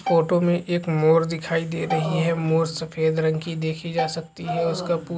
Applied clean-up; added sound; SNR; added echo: none; Bowed string instrument; 12 dB; none.